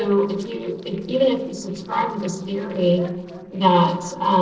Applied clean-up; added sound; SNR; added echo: neural separator model SepFormer DNS4.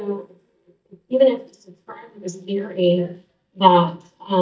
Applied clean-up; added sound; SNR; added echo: neural mask model DeepFilterNet 3.